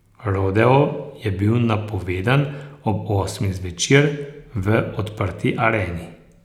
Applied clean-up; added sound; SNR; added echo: none; none; none; none.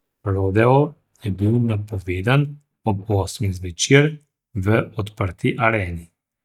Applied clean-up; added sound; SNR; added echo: neural mask model DeepFilterNet 3.